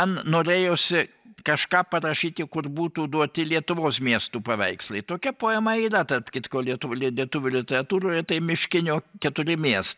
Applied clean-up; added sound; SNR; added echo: none; none; none; none.